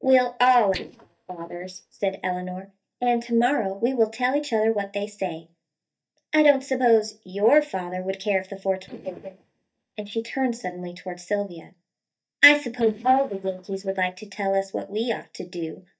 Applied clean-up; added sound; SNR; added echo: neural mask model DeepFilterNet 3.